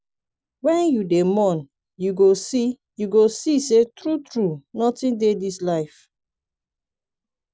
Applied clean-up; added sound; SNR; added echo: none; none; none; none.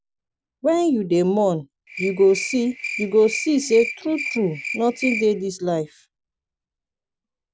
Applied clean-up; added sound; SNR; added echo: none; Cricket; 9 dB; none.